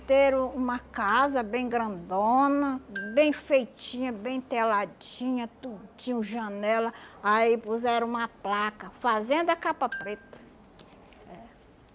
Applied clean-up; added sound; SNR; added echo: none; Marimba, xylophone; 15 dB; none.